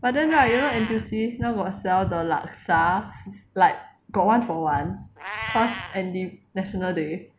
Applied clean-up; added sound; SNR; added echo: none; Meow; 15 dB; none.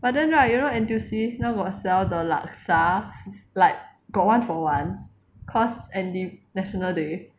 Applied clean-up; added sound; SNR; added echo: none; none; none; none.